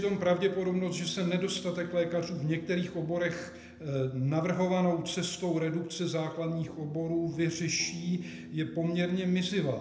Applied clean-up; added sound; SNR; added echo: none; Guitar; 18 dB; reverberation time 0.7 s.